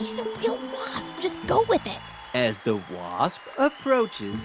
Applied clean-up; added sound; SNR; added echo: none; Applause / Cheering; 16 dB; none.